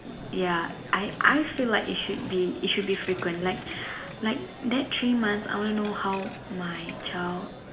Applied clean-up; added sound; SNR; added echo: none; Coin (dropping); 14 dB; reverberation time 0.4 s.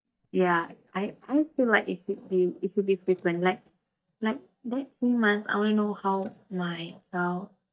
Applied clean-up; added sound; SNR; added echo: neural mask model DeepFilterNet 3.